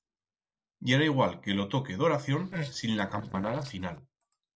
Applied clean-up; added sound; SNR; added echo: neural separator model SepFormer DNS4.